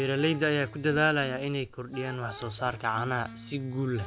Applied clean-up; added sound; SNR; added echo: none; Wind instrument, woodwind instrument + Domestic sounds, home sounds; 17 dB; none.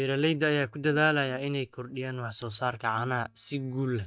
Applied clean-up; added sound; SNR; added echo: neural mask model DeepFilterNet 3.